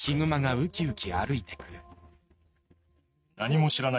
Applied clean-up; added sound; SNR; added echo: neural mask model RNNoise.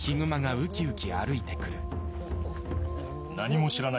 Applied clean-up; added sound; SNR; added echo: none; Musical instrument; 13 dB; none.